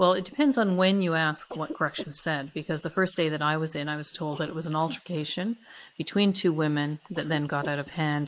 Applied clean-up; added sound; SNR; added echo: neural mask model Resemble Enhance denoiser.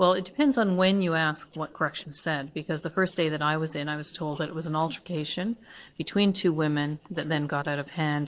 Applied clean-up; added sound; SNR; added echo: neural separator model SepFormer DNS4.